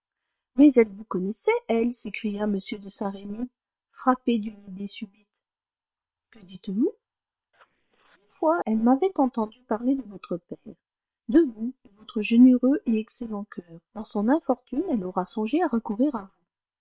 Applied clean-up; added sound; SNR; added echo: neural separator model SepFormer WHAM!.